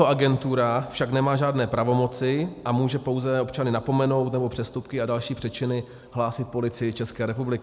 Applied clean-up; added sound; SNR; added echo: none; none; none; none.